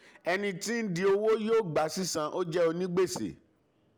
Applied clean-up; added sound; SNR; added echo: none; none; none; none.